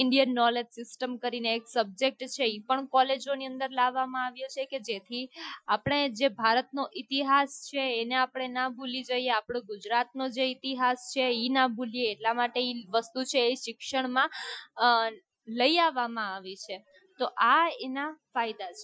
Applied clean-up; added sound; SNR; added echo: classical method Wiener filter.